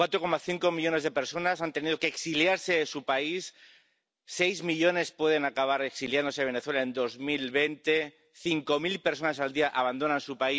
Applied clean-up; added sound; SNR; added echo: none; none; none; none.